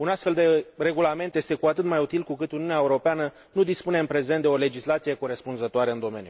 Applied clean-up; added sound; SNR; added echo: none; none; none; none.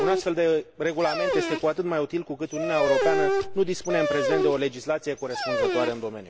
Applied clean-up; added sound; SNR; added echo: none; Dog; 1 dB; none.